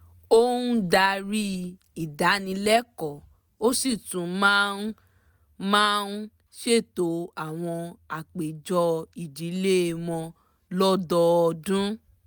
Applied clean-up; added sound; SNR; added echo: none; none; none; none.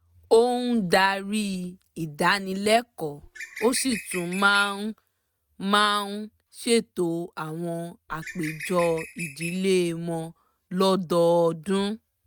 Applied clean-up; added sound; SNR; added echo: neural mask model RNNoise.